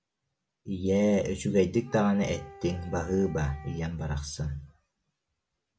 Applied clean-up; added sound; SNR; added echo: none; Wind instrument, woodwind instrument; 20 dB; none.